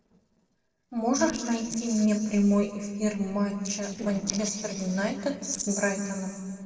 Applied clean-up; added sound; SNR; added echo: neural separator model SepFormer DNS4.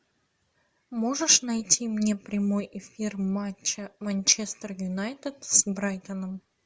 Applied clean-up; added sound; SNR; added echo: none; none; none; none.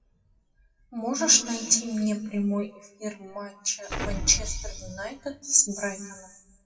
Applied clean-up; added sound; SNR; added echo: classical method WPE with log-MMSE.